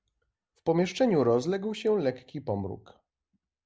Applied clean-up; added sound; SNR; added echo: none; none; none; none.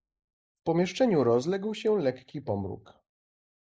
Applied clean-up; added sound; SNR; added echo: neural mask model Resemble Enhance denoiser.